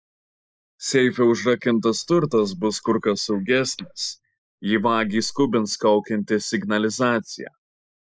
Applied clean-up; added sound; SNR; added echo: neural mask model Resemble Enhance denoiser.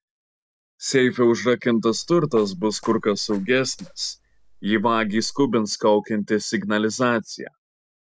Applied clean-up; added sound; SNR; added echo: neural separator model SepFormer DNS4.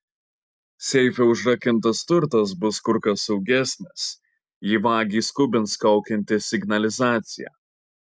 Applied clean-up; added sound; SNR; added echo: none; none; none; none.